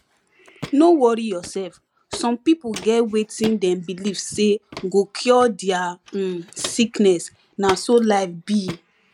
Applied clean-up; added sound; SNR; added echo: none; Walk, footsteps; 18 dB; none.